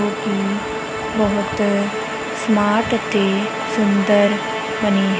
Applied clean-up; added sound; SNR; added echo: none; Musical instrument; 8 dB; none.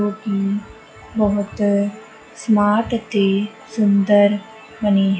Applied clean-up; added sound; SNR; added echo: classical method log-MMSE.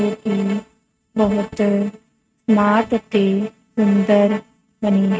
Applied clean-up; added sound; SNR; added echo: neural mask model RNNoise.